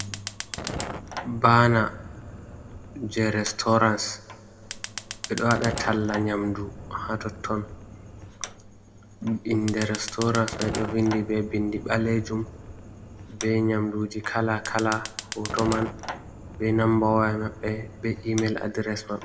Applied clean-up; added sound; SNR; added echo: none; Fire; 12 dB; reverberation time 1.1 s.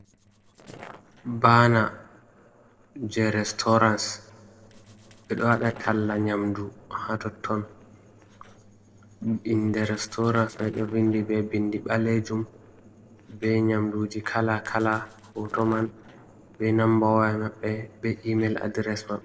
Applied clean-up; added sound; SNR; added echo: neural separator model SepFormer DNS4.